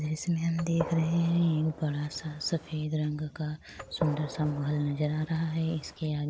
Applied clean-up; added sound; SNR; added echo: none; Gunshot, gunfire; 13 dB; none.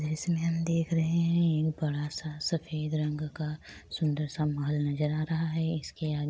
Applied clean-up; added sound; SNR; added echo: none; none; none; none.